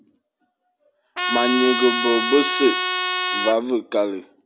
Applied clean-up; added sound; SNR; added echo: none; Trumpet; 0 dB; none.